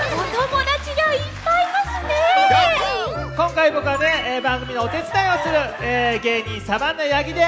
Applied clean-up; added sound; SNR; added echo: none; Chicken, rooster; 13 dB; none.